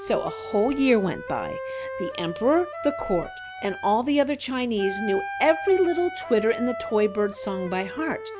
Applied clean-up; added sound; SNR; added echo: none; Wind instrument, woodwind instrument; 10 dB; none.